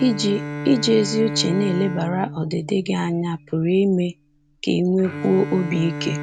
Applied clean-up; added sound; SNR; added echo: none; Bowed string instrument; 10 dB; none.